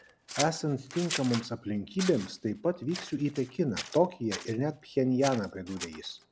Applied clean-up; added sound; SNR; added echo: none; Scissors; 12 dB; none.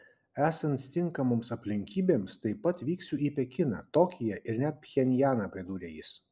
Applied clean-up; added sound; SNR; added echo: none; none; none; none.